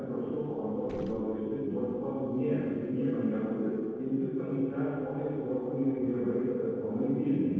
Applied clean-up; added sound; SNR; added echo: neural separator model SepFormer DNS4.